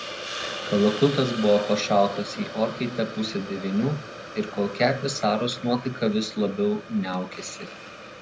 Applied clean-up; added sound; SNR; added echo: none; Hiss; 11 dB; none.